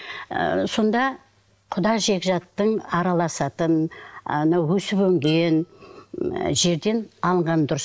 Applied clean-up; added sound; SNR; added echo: neural separator model SepFormer DNS4.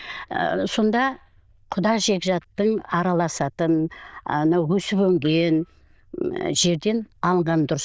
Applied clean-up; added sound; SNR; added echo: neural diffusion model UNIVERSE++.